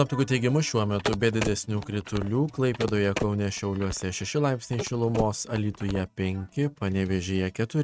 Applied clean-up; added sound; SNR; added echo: neural mask model RNNoise.